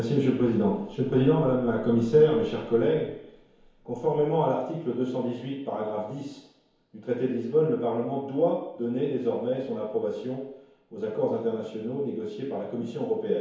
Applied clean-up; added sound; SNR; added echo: none; none; none; reverberation time 1.0 s.